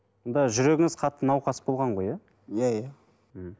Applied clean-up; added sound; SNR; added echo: none; none; none; none.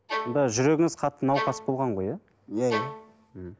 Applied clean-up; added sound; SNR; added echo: none; Bowed string instrument; 8 dB; none.